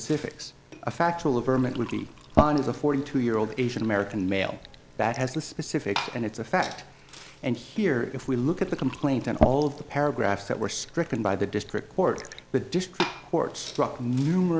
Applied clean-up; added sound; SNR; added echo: none; Fill (with liquid) / Glass; 8 dB; none.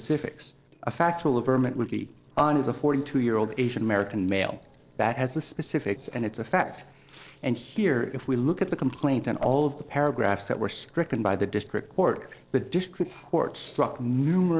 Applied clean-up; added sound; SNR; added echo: neural separator model SepFormer DNS4.